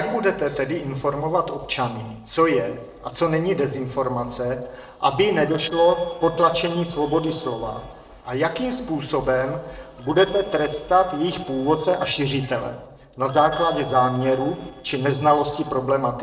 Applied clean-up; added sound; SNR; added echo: neural separator model SepFormer DNS4.